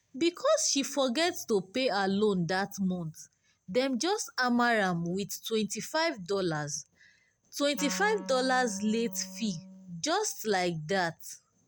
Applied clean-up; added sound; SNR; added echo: none; Wind instrument, woodwind instrument; 14 dB; none.